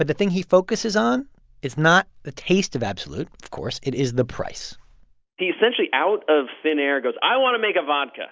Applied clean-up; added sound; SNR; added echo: none; none; none; none.